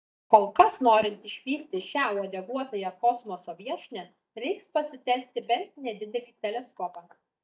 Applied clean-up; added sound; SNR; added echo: neural mask model DeepFilterNet 3.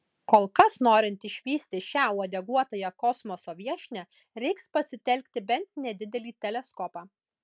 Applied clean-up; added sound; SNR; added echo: none; none; none; none.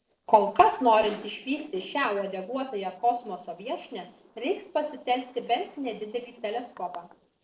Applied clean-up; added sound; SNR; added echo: neural separator model SepFormer DNS4.